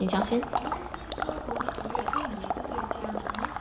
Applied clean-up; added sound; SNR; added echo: none; Water / Liquid; -1 dB; reverberation time 2.9 s.